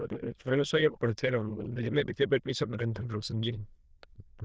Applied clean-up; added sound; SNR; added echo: neural diffusion model UNIVERSE++.